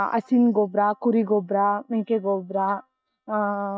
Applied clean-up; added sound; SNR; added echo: neural mask model DeepFilterNet 3.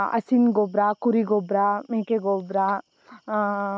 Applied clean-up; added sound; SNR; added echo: none; none; none; none.